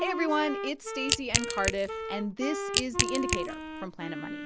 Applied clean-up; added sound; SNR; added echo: none; Crack / Crushing + Wind instrument, woodwind instrument; -1 dB; none.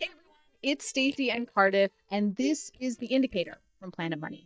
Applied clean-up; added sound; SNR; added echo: neural mask model DeepFilterNet 3.